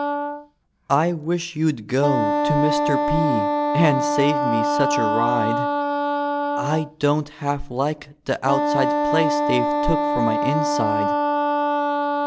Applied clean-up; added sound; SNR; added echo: none; Wind instrument, woodwind instrument; -2 dB; none.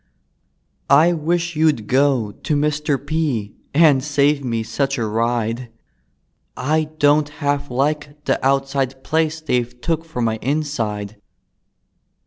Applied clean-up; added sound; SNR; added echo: none; none; none; none.